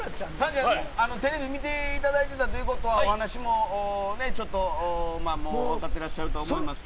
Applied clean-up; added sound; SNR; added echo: none; Wind; 2 dB; none.